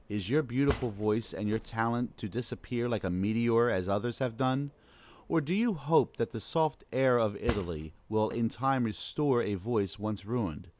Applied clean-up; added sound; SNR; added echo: none; Cutlery, silverware / Drawer open or close; 10 dB; none.